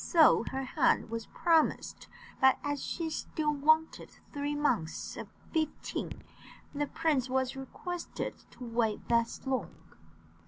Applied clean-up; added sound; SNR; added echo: none; Raindrop / Drip; 16 dB; none.